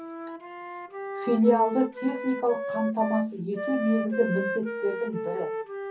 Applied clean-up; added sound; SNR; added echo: none; Wind instrument, woodwind instrument; 6 dB; reverberation time 0.3 s.